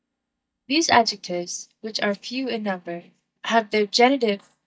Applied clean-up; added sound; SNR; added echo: neural mask model DeepFilterNet 3.